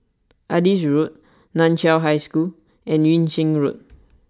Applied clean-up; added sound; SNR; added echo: none; none; none; none.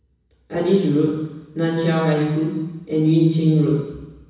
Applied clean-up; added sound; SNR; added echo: none; none; none; reverberation time 1.1 s.